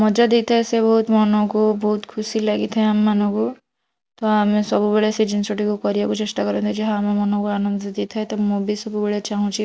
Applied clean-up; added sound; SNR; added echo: none; none; none; none.